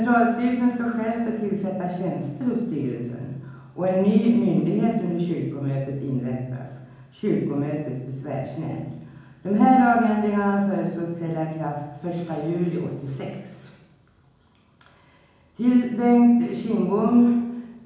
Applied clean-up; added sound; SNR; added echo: none; none; none; reverberation time 1.0 s.